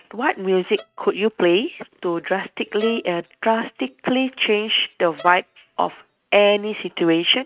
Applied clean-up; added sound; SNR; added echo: neural mask model RNNoise.